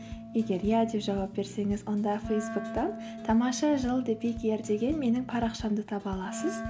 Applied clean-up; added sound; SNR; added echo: none; Wind instrument, woodwind instrument; 12 dB; none.